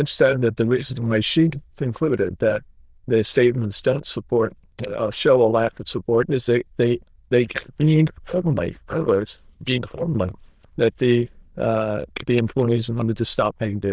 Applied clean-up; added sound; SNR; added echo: neural diffusion model UNIVERSE++.